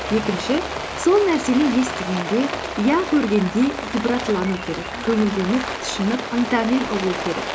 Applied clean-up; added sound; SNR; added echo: none; Rain; 7 dB; none.